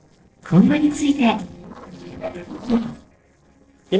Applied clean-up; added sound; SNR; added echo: neural separator model SepFormer DNS4.